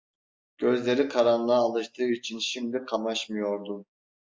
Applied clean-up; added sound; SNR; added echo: none; none; none; none.